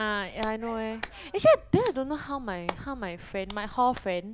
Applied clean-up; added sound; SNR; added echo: none; Hands; 14 dB; none.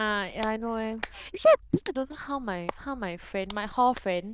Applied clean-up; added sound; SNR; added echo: neural diffusion model UNIVERSE++.